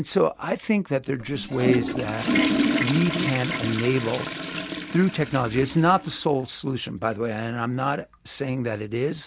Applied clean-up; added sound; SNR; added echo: none; Toilet flush / Water; 5 dB; none.